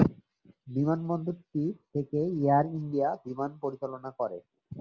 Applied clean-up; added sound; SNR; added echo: none; none; none; none.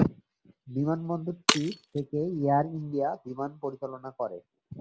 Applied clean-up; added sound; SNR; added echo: none; Shatter; 5 dB; none.